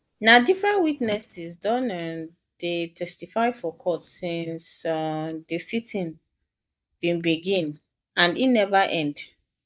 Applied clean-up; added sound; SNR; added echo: neural mask model DeepFilterNet 3.